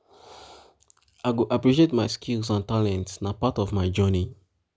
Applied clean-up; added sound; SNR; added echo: none; none; none; none.